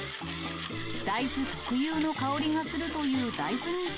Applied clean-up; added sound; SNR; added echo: none; Mechanisms; 9 dB; none.